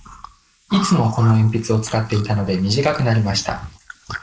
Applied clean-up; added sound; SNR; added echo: neural mask model Resemble Enhance denoiser.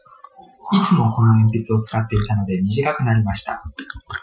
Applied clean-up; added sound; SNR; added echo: classical method Wiener filter.